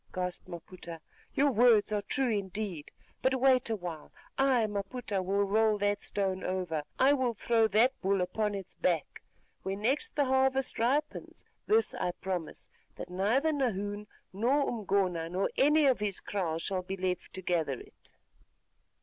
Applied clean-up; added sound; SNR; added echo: none; none; none; none.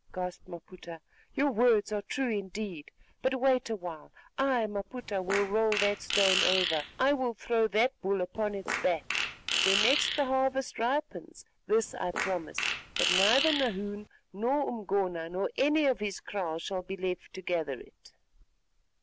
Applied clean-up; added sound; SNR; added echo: none; Fart; 1 dB; none.